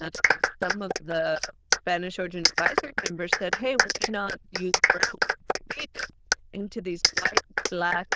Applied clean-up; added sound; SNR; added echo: neural diffusion model UNIVERSE++.